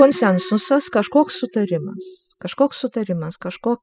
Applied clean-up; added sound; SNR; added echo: classical method spectral subtraction.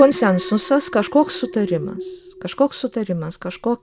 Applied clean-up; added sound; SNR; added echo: none; Alarm; 15 dB; none.